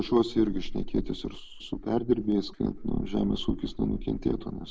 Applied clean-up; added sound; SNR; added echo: none; none; none; none.